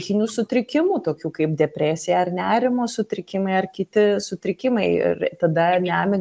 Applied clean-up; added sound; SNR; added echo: none; none; none; none.